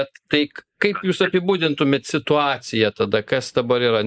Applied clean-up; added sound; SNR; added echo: neural mask model Resemble Enhance denoiser.